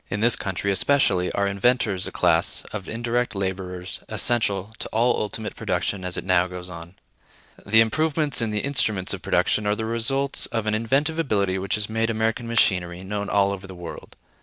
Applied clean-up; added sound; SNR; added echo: none; Finger snapping; 16 dB; none.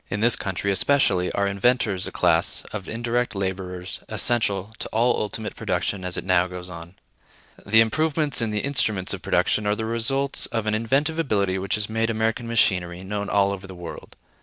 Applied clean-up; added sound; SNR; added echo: none; none; none; none.